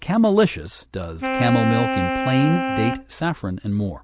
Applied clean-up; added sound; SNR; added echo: none; Wind instrument, woodwind instrument; 4 dB; none.